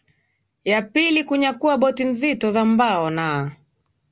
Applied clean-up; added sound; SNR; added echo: none; none; none; none.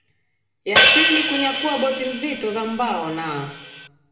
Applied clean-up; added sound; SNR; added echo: none; Hi-hat; -3 dB; reverberation time 0.9 s.